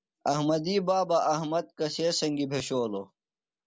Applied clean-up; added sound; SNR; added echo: none; none; none; none.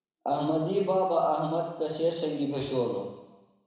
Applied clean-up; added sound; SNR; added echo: none; none; none; reverberation time 1.0 s.